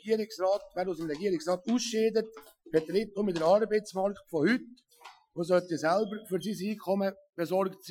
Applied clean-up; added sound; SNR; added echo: classical method Wiener filter.